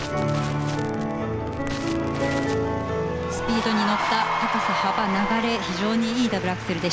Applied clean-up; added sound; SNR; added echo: none; Crackle; 17 dB; none.